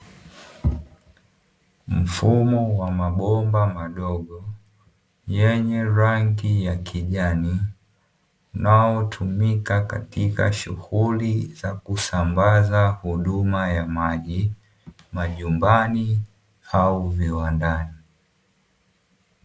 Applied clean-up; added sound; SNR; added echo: none; none; none; none.